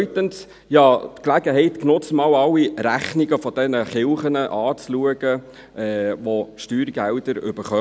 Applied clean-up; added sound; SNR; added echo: none; none; none; none.